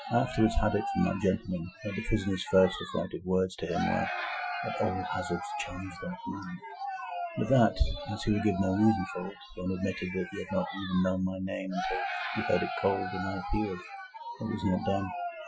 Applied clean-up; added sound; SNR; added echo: classical method Wiener filter.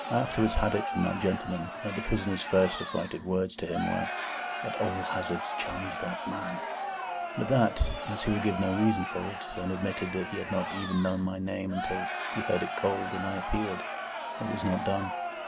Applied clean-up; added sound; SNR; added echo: none; Crowd; 5 dB; none.